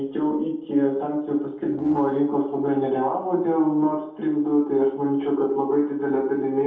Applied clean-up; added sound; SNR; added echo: neural separator model SepFormer DNS4.